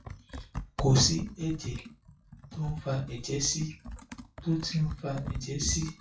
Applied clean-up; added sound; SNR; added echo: classical method WPE with log-MMSE.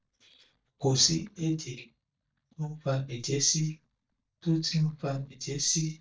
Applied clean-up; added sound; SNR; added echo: neural mask model DeepFilterNet 3.